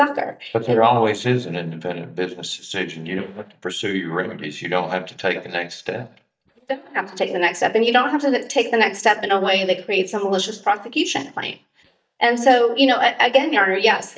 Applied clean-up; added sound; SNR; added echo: neural mask model DeepFilterNet 3.